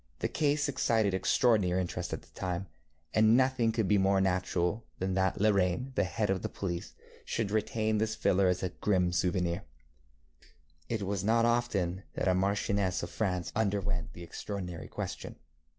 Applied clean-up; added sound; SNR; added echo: none; none; none; none.